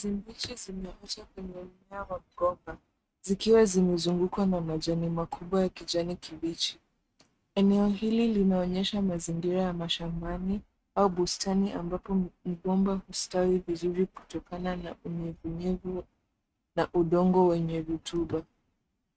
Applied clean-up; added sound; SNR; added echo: neural mask model RNNoise.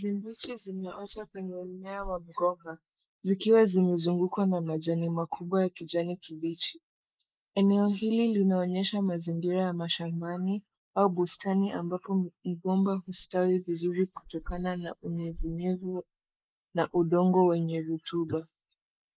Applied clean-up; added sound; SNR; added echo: neural mask model Resemble Enhance denoiser.